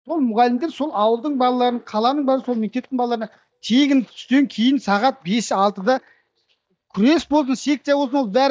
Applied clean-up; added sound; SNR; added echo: neural mask model DeepFilterNet 3.